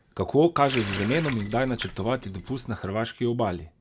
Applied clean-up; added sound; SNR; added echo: none; Water tap, faucet; 11 dB; none.